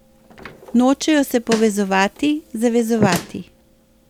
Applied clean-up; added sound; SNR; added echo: none; Slam + Snare drum; 11 dB; none.